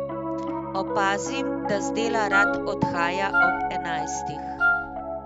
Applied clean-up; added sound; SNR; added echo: none; Piano + Wind instrument, woodwind instrument; -4 dB; none.